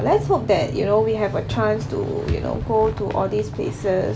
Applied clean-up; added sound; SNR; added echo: none; none; none; none.